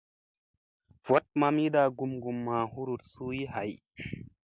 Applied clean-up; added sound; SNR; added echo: none; none; none; none.